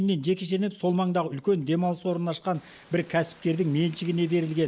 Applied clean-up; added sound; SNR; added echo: none; none; none; none.